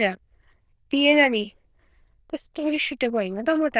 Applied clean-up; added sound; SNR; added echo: neural diffusion model UNIVERSE++.